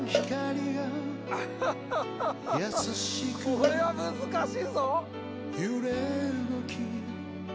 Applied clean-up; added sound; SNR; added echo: none; Cowbell; 8 dB; none.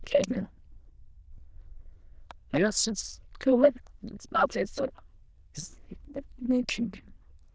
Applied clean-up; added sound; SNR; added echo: neural diffusion model UNIVERSE++.